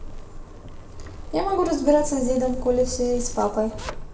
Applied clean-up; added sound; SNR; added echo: none; Zipper (clothing); 8 dB; reverberation time 0.7 s.